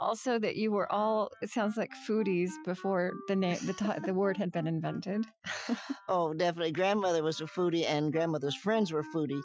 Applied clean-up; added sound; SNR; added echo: classical method Wiener filter.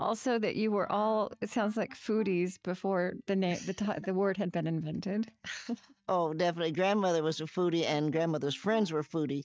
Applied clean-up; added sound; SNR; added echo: neural mask model DeepFilterNet 3.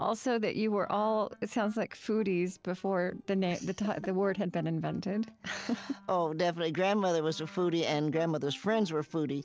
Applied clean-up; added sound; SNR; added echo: neural separator model SepFormer DNS4.